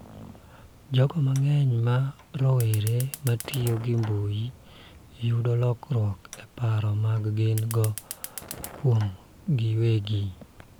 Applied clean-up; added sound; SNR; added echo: none; Fire; 19 dB; none.